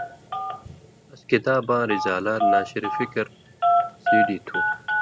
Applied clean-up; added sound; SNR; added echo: none; Telephone; -2 dB; none.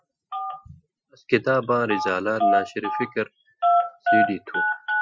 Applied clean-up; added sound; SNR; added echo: classical method Wiener filter.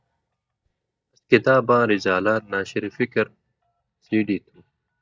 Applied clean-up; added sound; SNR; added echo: neural mask model DeepFilterNet 3.